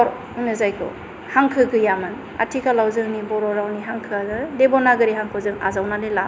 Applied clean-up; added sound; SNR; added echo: none; none; none; none.